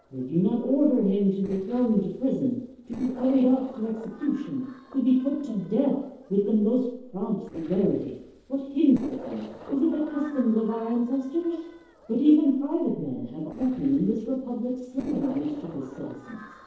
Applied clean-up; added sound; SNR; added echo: neural separator model SepFormer DNS4.